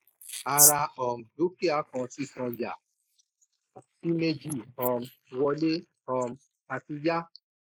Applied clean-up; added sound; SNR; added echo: neural mask model Resemble Enhance denoiser.